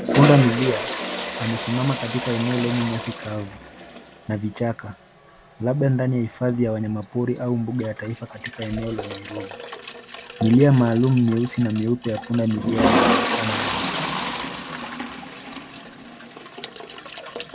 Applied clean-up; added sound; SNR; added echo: none; Toilet flush; 5 dB; none.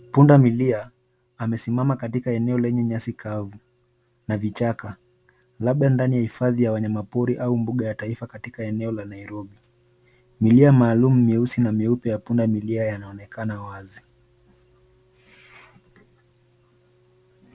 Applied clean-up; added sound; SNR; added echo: none; none; none; none.